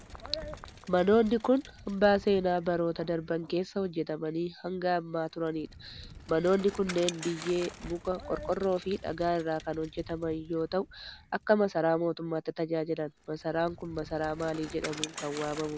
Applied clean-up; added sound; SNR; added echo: none; Bicycle; 16 dB; none.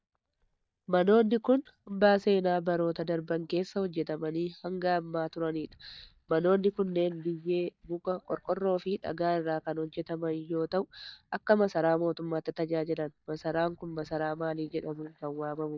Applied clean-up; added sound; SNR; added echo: neural mask model DeepFilterNet 3.